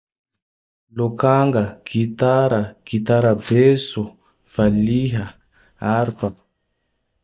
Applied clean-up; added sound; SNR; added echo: neural mask model DeepFilterNet 3.